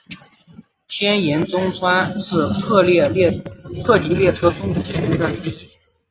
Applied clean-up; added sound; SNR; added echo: neural mask model RNNoise.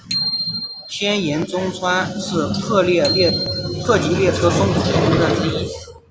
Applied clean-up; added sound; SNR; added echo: none; Bicycle bell; 10 dB; none.